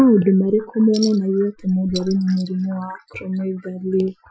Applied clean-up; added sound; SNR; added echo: classical method Wiener filter.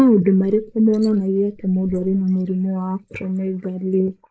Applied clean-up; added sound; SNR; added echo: neural mask model Resemble Enhance denoiser.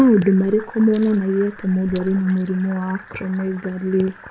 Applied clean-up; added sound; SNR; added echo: none; Chink, clink + Fill (with liquid); 17 dB; none.